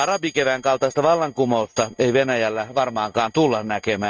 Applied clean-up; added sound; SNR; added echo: neural mask model RNNoise.